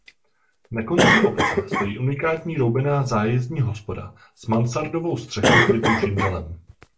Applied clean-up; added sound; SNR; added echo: none; Cough; 0 dB; reverberation time 0.2 s.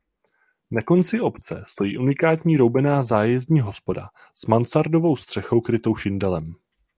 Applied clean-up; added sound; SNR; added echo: none; none; none; none.